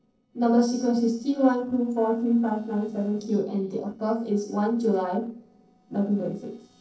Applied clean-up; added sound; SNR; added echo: neural separator model SepFormer DNS4.